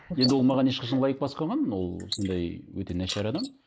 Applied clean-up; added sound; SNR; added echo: neural mask model Resemble Enhance denoiser.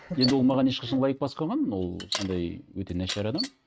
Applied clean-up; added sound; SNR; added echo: neural mask model RNNoise.